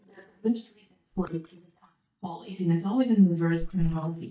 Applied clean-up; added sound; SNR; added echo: neural mask model DeepFilterNet 3.